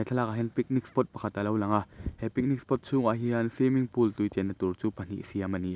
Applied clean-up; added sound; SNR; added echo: none; none; none; none.